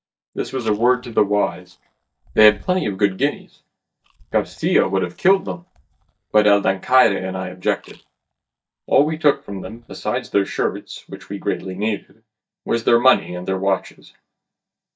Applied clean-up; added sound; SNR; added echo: neural mask model DeepFilterNet 3.